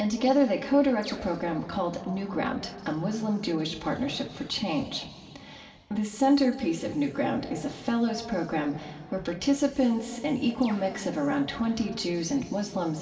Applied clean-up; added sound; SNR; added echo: none; Bird; 18 dB; reverberation time 2.2 s.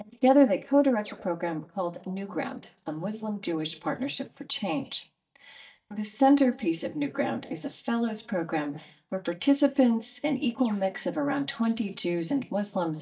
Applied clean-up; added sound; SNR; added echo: neural mask model DeepFilterNet 3.